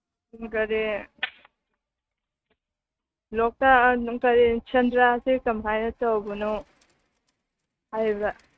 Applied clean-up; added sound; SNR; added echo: neural mask model RNNoise.